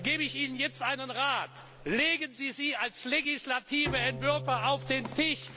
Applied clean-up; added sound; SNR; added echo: none; Bowed string instrument; 13 dB; none.